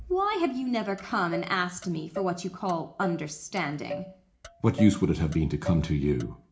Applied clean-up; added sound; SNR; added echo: none; Motor vehicle (road); 14 dB; reverberation time 0.4 s.